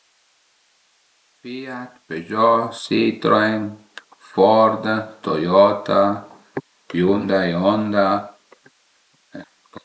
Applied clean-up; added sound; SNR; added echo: none; none; none; none.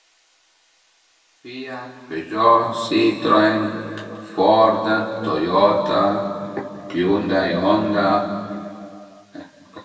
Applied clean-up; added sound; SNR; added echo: none; none; none; reverberation time 2.2 s.